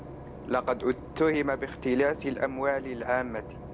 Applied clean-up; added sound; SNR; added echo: none; Engine / Boat, Water vehicle; 13 dB; none.